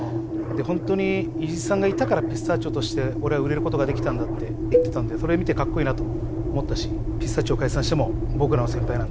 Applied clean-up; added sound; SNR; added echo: none; Engine + Cowbell; -1 dB; none.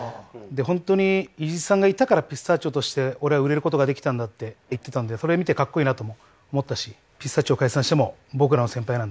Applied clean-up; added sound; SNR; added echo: none; none; none; none.